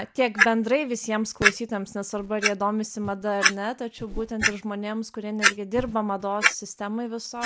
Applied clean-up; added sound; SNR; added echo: none; Clock; 1 dB; none.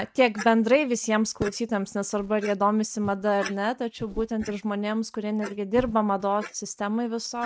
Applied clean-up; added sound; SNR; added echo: neural mask model RNNoise.